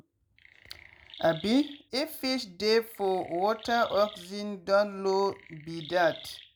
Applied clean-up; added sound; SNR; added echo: none; Chirp, tweet; 19 dB; none.